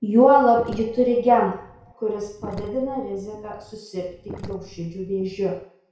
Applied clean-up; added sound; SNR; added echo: none; Sink (filling or washing); 18 dB; reverberation time 0.6 s.